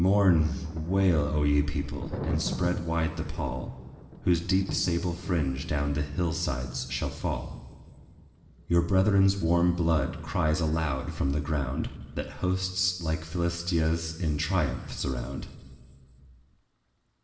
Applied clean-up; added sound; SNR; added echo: none; Thunder; 16 dB; reverberation time 1.9 s.